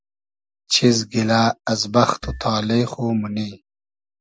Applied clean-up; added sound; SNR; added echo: none; Marimba, xylophone; 13 dB; none.